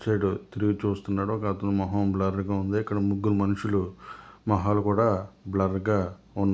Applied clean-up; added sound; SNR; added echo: none; none; none; none.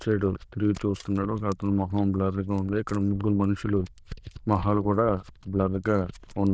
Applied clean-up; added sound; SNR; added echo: neural diffusion model UNIVERSE++.